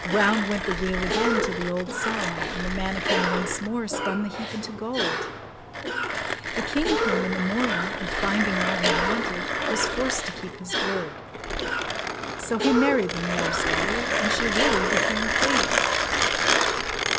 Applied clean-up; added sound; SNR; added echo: none; Cough + Mechanisms; -3 dB; none.